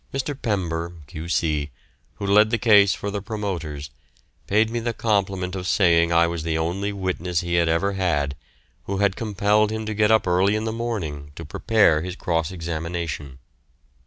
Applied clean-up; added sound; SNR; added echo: none; none; none; none.